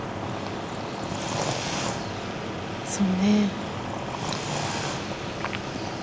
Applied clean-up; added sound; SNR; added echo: none; none; none; none.